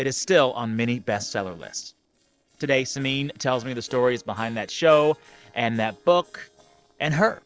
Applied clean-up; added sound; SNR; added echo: neural separator model SepFormer DNS4.